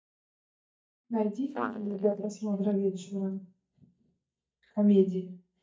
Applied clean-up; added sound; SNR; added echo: neural mask model DeepFilterNet 3.